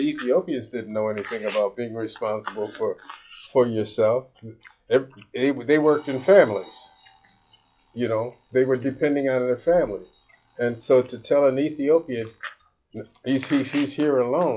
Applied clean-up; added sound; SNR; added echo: classical method log-MMSE.